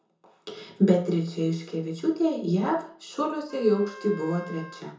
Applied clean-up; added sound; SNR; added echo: none; Wind instrument, woodwind instrument; 18 dB; reverberation time 0.6 s.